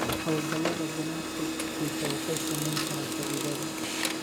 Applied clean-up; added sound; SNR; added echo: none; Printer; -4 dB; none.